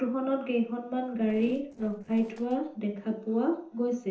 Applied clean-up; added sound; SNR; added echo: neural separator model SepFormer DNS4.